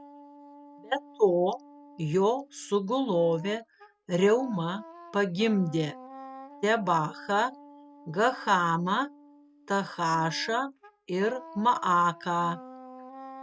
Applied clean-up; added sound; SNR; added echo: none; Wind instrument, woodwind instrument; 19 dB; none.